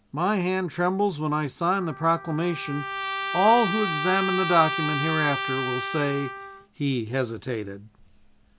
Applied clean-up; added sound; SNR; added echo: none; Trumpet; 7 dB; none.